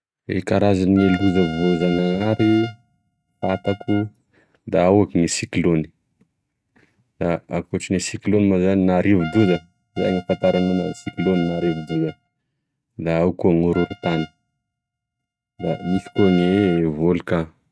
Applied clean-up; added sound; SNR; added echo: neural mask model RNNoise.